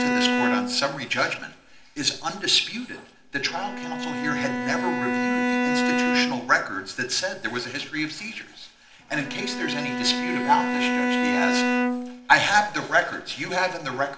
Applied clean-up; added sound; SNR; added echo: none; Bowed string instrument; 1 dB; reverberation time 0.8 s.